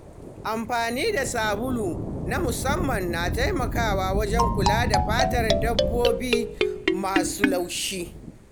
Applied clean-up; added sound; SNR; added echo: none; Marimba, xylophone + Thunder / Rain; -1 dB; none.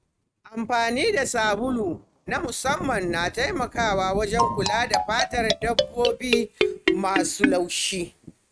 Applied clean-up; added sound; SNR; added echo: neural mask model RNNoise.